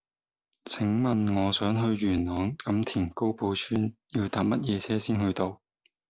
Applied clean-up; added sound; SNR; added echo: none; none; none; none.